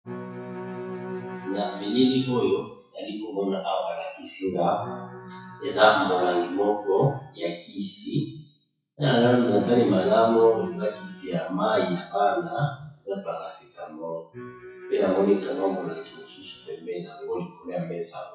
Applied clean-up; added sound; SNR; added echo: classical method WPE with log-MMSE.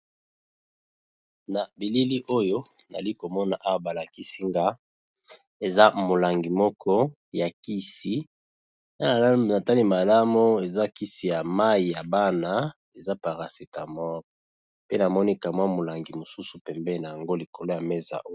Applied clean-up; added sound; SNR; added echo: none; none; none; none.